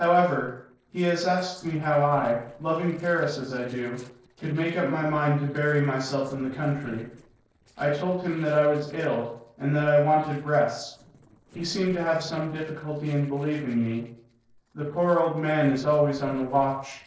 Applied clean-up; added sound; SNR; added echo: neural separator model SepFormer DNS4.